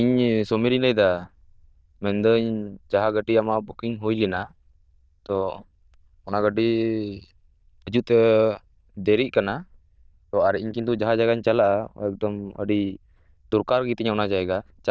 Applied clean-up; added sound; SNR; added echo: neural diffusion model UNIVERSE++.